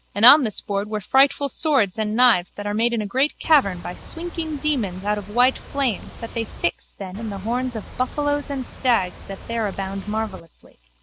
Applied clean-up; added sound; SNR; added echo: none; Boat, Water vehicle; 15 dB; none.